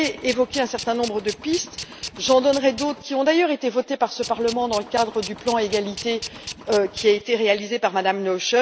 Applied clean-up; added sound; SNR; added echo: none; Tools; 13 dB; none.